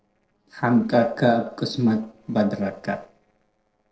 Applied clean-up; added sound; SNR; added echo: neural separator model SepFormer DNS4.